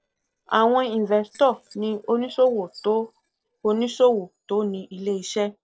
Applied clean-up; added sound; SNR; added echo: neural separator model SepFormer DNS4.